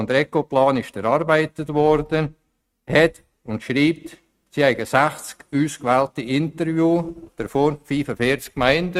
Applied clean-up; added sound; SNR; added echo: neural mask model RNNoise.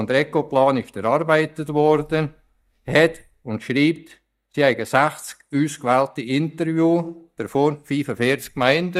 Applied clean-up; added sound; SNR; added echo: neural mask model DeepFilterNet 3.